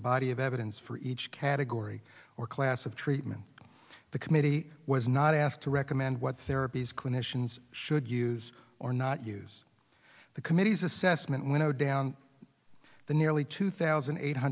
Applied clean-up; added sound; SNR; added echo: none; none; none; none.